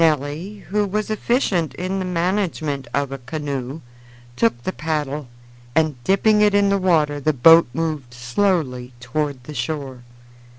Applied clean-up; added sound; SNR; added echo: none; none; none; none.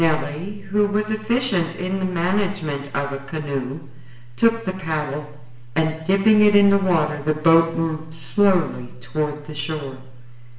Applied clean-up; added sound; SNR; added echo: none; none; none; reverberation time 0.8 s.